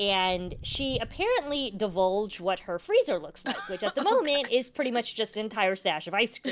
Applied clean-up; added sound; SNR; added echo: none; Walk, footsteps; 20 dB; none.